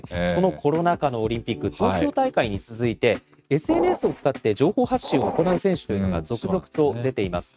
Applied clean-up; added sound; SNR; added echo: neural mask model RNNoise.